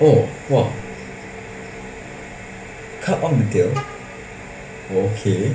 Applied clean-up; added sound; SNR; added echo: none; Vehicle horn, car horn, honking; 20 dB; reverberation time 0.3 s.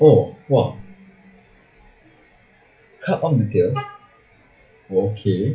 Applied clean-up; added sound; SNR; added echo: classical method WPE with log-MMSE.